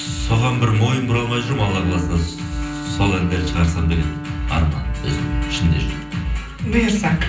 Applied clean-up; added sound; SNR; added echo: none; Bowed string instrument; 12 dB; reverberation time 0.6 s.